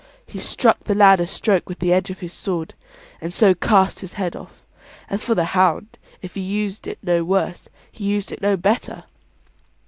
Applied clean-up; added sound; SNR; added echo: none; none; none; none.